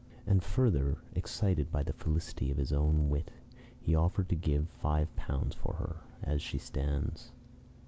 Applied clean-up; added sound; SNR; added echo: none; none; none; none.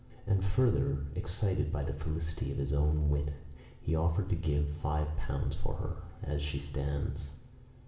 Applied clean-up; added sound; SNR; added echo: none; none; none; reverberation time 0.7 s.